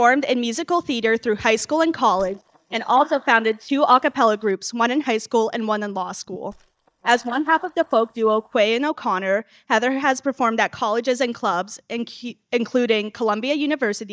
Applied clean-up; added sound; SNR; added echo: neural mask model DeepFilterNet 3.